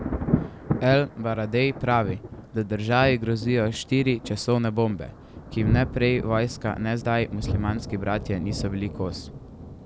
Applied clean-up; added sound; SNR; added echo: none; Thunder; 7 dB; none.